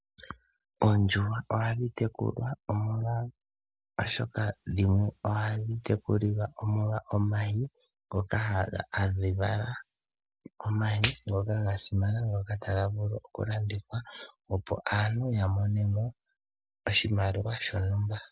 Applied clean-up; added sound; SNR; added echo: none; none; none; none.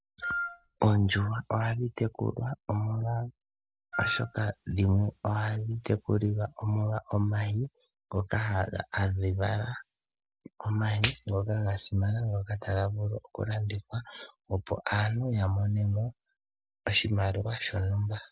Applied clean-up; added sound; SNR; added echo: none; Wind instrument, woodwind instrument; 5 dB; none.